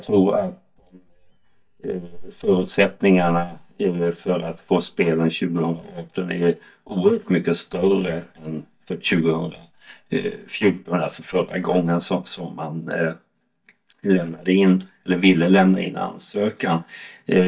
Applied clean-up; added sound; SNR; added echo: neural mask model DeepFilterNet 3.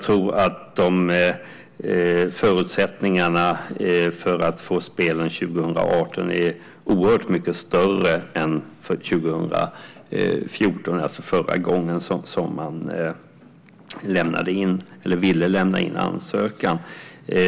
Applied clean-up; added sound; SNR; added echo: none; none; none; none.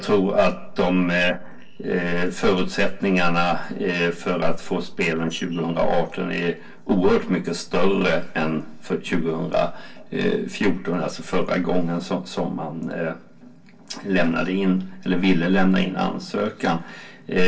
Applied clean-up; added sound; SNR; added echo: neural separator model SepFormer DNS4.